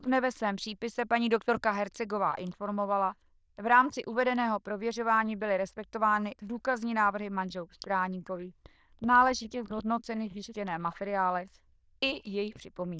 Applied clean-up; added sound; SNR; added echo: neural diffusion model UNIVERSE++.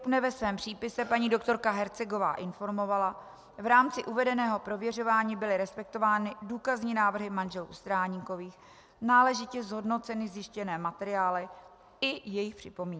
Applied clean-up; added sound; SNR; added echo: none; none; none; none.